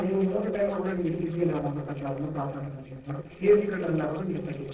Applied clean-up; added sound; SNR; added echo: neural separator model SepFormer DNS4.